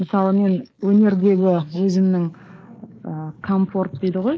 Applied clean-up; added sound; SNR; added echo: neural mask model Resemble Enhance denoiser.